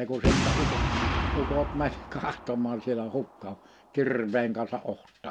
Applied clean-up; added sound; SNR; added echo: none; Boom; 0 dB; none.